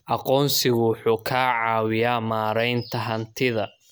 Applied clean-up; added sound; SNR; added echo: none; none; none; none.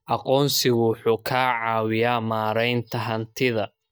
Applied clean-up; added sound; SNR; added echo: neural mask model DeepFilterNet 3.